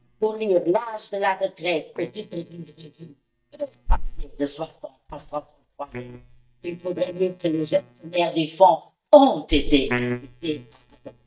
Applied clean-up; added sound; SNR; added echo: neural mask model DeepFilterNet 3.